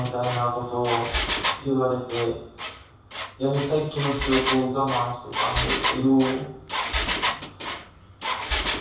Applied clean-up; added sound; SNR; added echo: none; Engine; 2 dB; reverberation time 0.7 s.